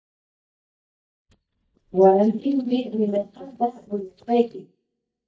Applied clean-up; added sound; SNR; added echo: neural mask model DeepFilterNet 3.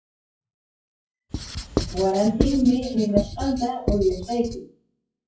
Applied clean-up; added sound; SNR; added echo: classical method WPE with log-MMSE.